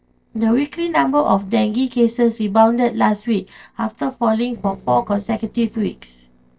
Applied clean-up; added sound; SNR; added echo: neural separator model SepFormer DNS4.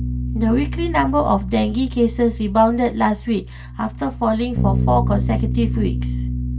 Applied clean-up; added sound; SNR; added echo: none; Bass guitar; 3 dB; reverberation time 0.1 s.